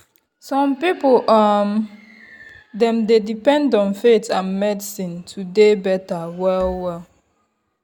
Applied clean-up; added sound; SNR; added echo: none; Marimba, xylophone; 18 dB; none.